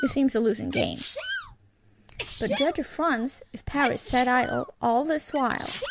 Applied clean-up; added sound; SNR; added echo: none; Sneeze; 10 dB; none.